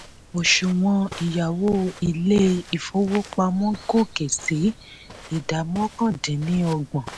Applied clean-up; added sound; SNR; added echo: none; Walk, footsteps; 19 dB; none.